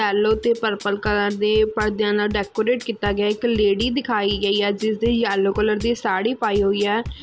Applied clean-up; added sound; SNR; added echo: none; Bass drum / Drum kit; 16 dB; none.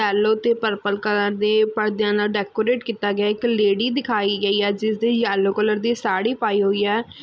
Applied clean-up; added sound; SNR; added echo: none; none; none; none.